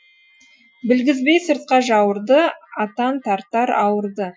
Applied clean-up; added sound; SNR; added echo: classical method Wiener filter.